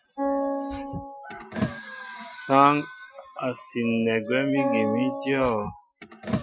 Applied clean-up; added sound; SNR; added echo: classical method Wiener filter.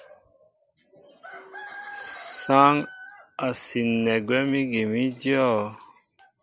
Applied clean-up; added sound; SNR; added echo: none; none; none; none.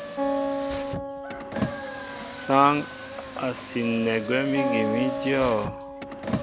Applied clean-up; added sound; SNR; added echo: none; Acoustic guitar + Car; 3 dB; none.